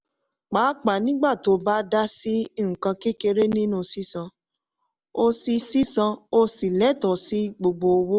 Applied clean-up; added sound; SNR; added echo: none; none; none; none.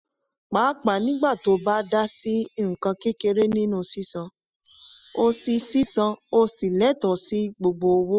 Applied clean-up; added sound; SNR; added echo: classical method spectral subtraction.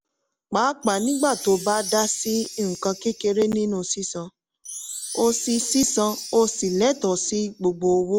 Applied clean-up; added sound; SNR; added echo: none; Chime; 12 dB; none.